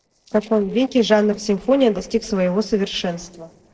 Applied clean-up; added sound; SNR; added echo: neural separator model SepFormer DNS4.